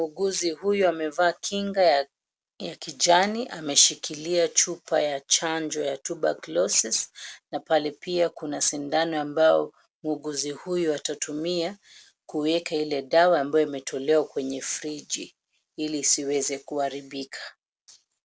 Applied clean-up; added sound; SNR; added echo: none; none; none; none.